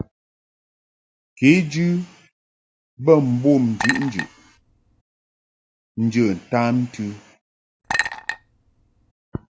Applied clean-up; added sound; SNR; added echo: none; Chink, clink; 5 dB; none.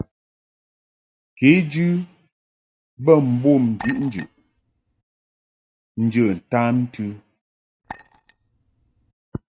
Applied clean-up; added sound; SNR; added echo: neural mask model RNNoise.